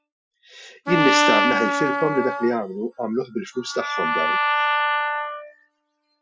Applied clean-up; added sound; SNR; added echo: classical method Wiener filter.